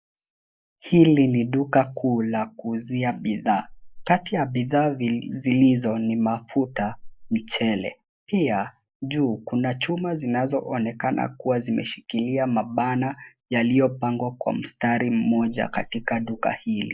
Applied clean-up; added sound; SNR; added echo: neural mask model Resemble Enhance denoiser.